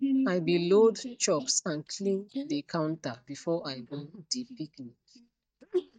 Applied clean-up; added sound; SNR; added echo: neural mask model DeepFilterNet 3.